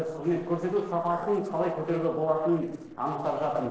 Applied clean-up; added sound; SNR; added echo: neural separator model SepFormer DNS4.